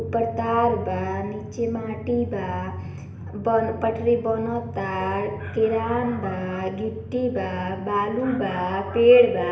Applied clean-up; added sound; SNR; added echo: none; Drum; 12 dB; reverberation time 0.8 s.